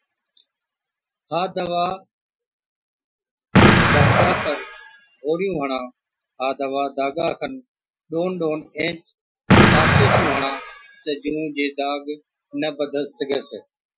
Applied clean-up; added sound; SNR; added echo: classical method Wiener filter.